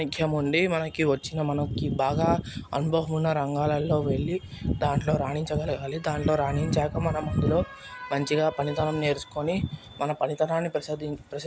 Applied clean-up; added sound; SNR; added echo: none; none; none; none.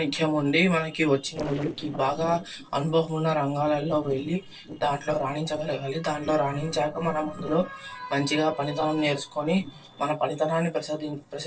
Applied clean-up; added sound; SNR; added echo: neural separator model SepFormer DNS4.